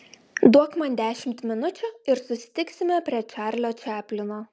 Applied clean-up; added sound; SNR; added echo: none; none; none; none.